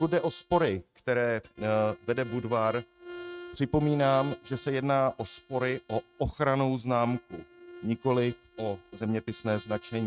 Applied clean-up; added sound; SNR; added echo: neural mask model RNNoise.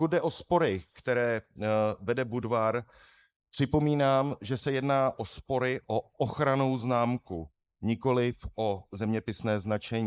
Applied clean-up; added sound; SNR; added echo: neural mask model Resemble Enhance denoiser.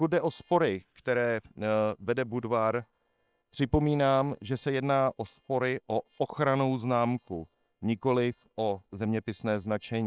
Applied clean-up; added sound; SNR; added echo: neural separator model SepFormer WHAM!.